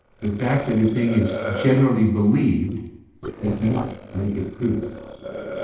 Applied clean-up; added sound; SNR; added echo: neural separator model SepFormer DNS4.